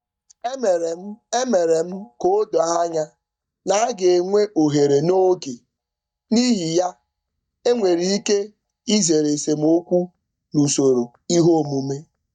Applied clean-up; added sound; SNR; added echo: neural mask model DeepFilterNet 3.